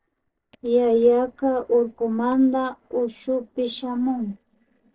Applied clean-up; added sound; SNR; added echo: neural separator model SepFormer DNS4.